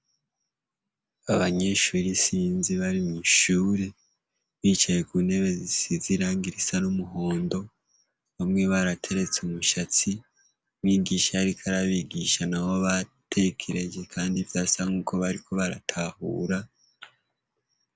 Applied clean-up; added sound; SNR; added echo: none; none; none; none.